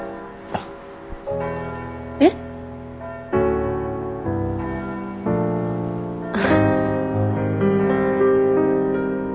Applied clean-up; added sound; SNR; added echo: none; Church bell; 17 dB; none.